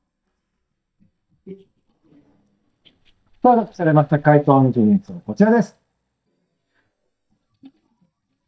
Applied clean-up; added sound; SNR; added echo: neural mask model DeepFilterNet 3.